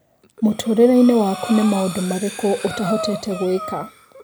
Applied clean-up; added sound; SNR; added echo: none; Breathing; 13 dB; none.